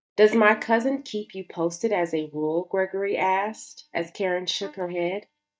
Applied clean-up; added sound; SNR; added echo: neural mask model DeepFilterNet 3.